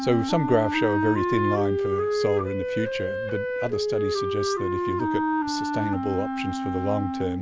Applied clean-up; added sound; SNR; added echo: none; Wind instrument, woodwind instrument; -1 dB; none.